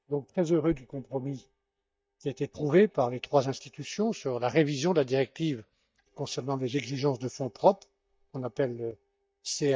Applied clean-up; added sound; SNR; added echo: neural mask model DeepFilterNet 3.